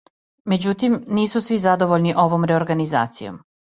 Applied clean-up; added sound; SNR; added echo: none; none; none; none.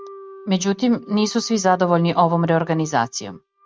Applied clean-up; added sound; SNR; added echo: neural mask model RNNoise.